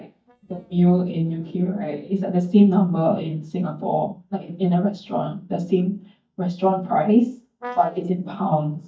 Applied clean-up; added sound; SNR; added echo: neural mask model DeepFilterNet 3.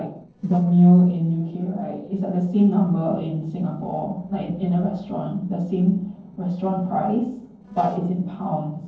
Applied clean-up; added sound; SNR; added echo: neural separator model SepFormer DNS4.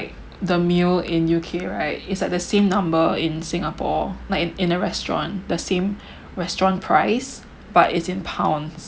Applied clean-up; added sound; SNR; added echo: none; none; none; none.